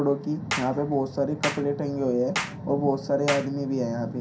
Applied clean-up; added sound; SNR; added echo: none; Clapping; 10 dB; reverberation time 0.3 s.